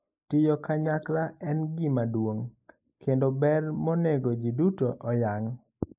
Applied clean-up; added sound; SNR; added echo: neural mask model Resemble Enhance denoiser.